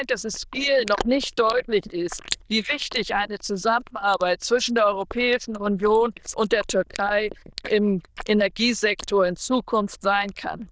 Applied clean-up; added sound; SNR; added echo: neural diffusion model UNIVERSE++.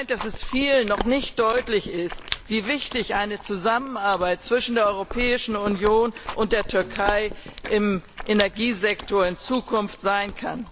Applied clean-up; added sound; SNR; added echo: none; Chewing, mastication; 11 dB; none.